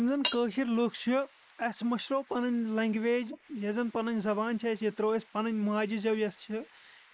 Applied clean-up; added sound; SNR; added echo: neural mask model Resemble Enhance denoiser.